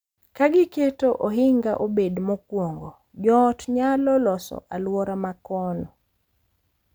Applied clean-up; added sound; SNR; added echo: none; none; none; none.